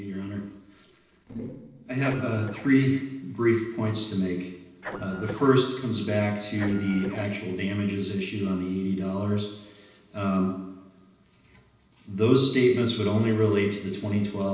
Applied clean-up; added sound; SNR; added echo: neural separator model SepFormer DNS4.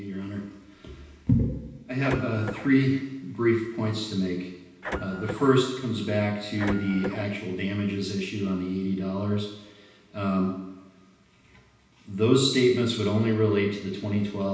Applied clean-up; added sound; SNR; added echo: none; Printer; 9 dB; reverberation time 0.9 s.